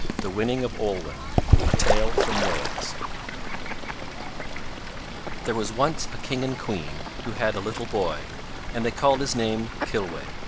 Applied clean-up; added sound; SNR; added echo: none; Bird / Fowl; -2 dB; none.